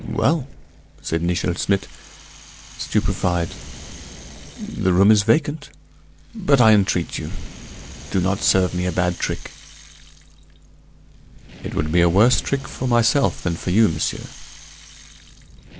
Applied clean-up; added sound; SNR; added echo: none; Rattle (instrument) + Fire; 18 dB; none.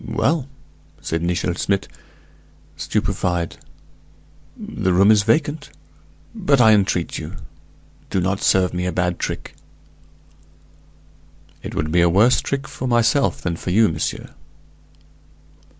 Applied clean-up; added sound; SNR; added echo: none; none; none; none.